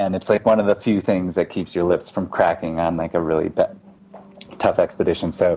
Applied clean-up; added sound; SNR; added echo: none; none; none; none.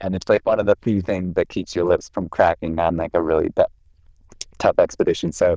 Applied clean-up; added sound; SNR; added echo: neural diffusion model UNIVERSE++.